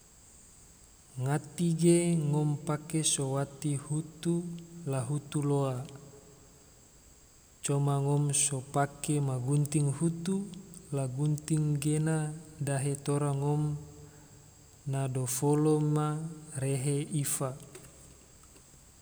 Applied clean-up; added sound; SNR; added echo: none; none; none; none.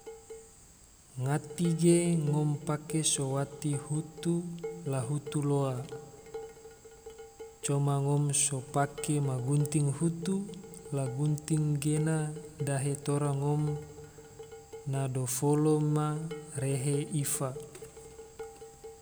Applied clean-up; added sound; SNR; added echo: none; Dishes, pots, and pans; 15 dB; none.